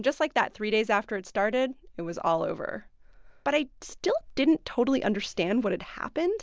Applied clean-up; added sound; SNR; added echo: none; none; none; none.